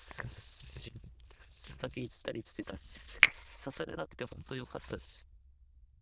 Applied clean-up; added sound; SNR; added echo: neural diffusion model UNIVERSE++.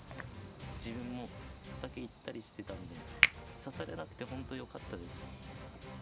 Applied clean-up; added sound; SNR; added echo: none; Finger snapping; -5 dB; none.